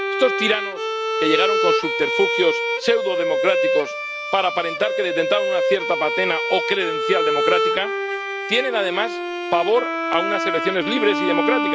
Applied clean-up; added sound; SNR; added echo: none; Bowed string instrument; 0 dB; none.